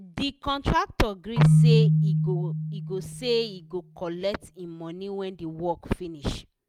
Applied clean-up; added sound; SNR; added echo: none; Keyboard (musical); -4 dB; none.